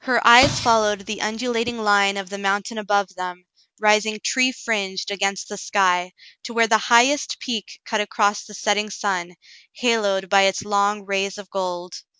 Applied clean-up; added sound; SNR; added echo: none; Explosion; 11 dB; none.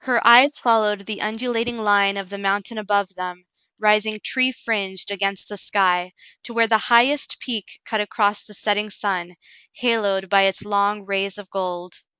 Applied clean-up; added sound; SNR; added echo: neural mask model Resemble Enhance denoiser.